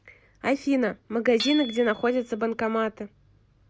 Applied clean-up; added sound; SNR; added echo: none; Hammer / Chink, clink; 14 dB; none.